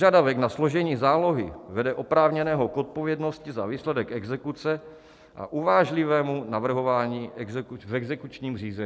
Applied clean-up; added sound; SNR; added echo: none; none; none; none.